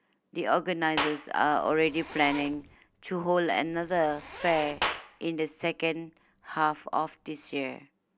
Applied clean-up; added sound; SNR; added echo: none; Zipper (clothing) + Clapping; 10 dB; none.